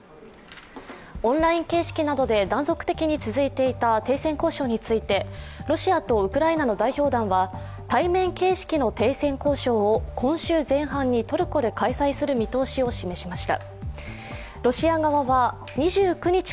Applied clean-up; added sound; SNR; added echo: none; none; none; none.